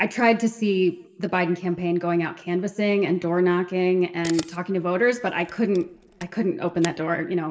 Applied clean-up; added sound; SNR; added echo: none; Camera; 19 dB; reverberation time 1.1 s.